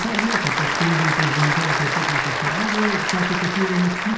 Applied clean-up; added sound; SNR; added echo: none; Applause / Crowd; -1 dB; reverberation time 0.6 s.